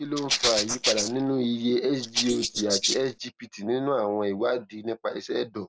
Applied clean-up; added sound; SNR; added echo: neural mask model Resemble Enhance denoiser.